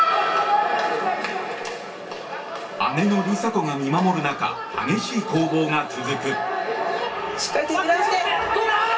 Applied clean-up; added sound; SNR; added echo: none; none; none; reverberation time 0.3 s.